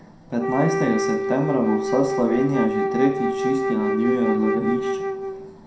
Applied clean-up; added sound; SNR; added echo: none; Wind instrument, woodwind instrument; 1 dB; reverberation time 0.4 s.